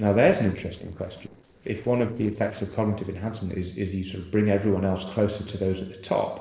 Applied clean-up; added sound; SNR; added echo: neural separator model SepFormer DNS4.